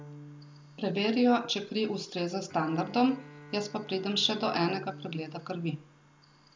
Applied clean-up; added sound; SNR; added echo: none; Bowed string instrument; 18 dB; none.